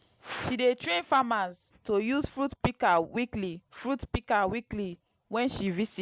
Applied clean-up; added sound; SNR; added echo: none; none; none; none.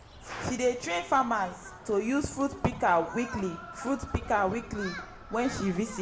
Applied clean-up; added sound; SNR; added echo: none; Human group actions; 14 dB; reverberation time 0.6 s.